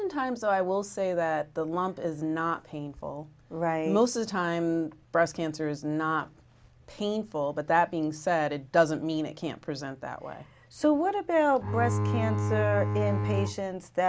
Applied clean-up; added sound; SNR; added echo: none; Bowed string instrument; 0 dB; none.